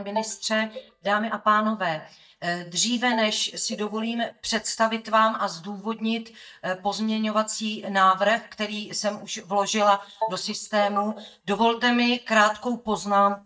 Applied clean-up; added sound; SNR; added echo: neural mask model DeepFilterNet 3.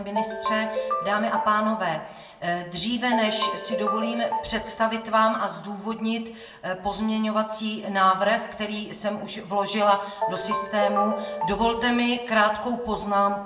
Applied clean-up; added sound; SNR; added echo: none; Ringtone; 5 dB; reverberation time 0.7 s.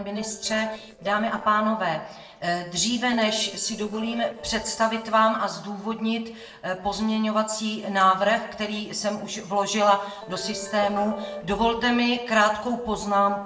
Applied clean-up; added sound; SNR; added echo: neural separator model SepFormer DNS4.